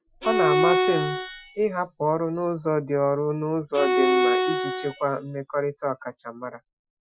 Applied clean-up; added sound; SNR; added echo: classical method Wiener filter.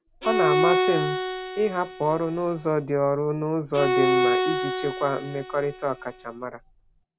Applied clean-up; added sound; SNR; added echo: none; Bowed string instrument; 0 dB; none.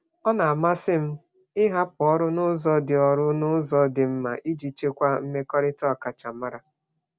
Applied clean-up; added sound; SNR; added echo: none; none; none; none.